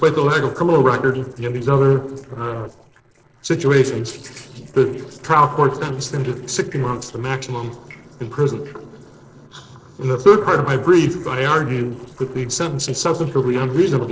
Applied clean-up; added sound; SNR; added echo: neural separator model SepFormer DNS4.